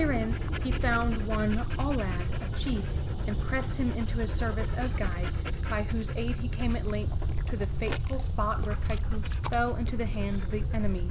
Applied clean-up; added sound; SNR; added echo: none; Dog; -5 dB; none.